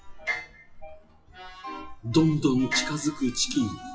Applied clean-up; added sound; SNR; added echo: classical method WPE with log-MMSE.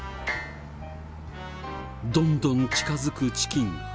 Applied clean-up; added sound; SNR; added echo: none; none; none; none.